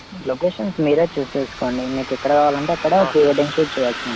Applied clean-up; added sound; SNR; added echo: none; Bus; 12 dB; none.